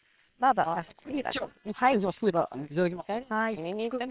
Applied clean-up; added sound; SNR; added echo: neural separator model SepFormer WHAM!.